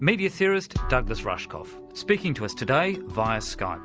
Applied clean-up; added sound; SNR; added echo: none; none; none; none.